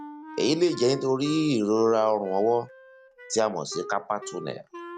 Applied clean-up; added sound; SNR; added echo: none; Wind instrument, woodwind instrument; 16 dB; none.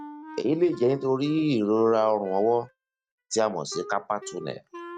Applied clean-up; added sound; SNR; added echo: neural mask model RNNoise.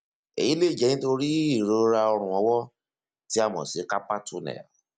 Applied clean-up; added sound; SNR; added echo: none; none; none; none.